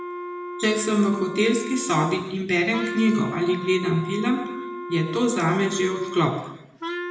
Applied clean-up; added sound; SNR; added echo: none; Wind instrument, woodwind instrument; 9 dB; reverberation time 1.0 s.